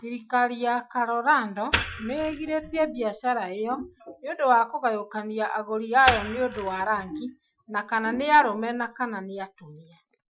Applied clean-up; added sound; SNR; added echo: classical method Wiener filter.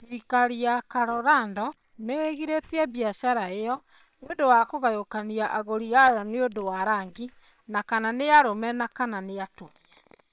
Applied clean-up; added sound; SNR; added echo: neural separator model SepFormer WHAM!.